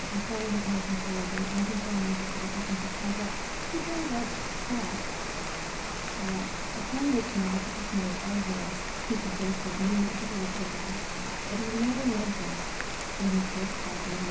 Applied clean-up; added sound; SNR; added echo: none; Rain; 1 dB; reverberation time 0.3 s.